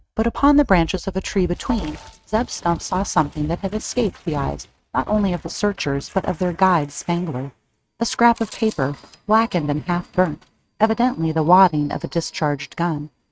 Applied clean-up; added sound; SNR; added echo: neural mask model RNNoise.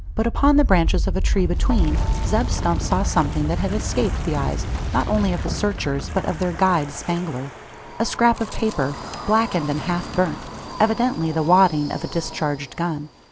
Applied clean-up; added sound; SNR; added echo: none; Wind; 3 dB; none.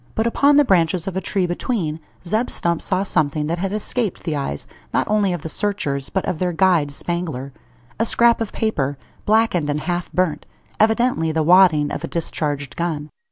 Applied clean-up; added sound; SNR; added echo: none; none; none; none.